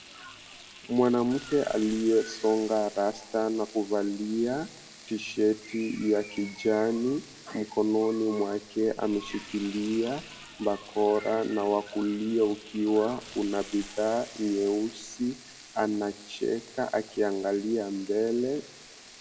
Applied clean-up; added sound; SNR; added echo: none; Frying (food); 19 dB; reverberation time 0.3 s.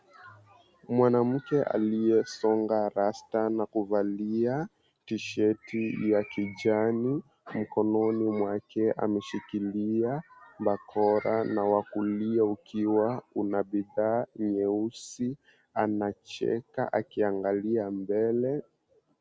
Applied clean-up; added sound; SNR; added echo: none; none; none; none.